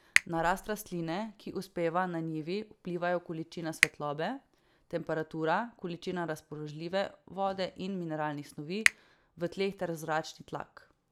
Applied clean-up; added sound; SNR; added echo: none; Finger snapping; 2 dB; none.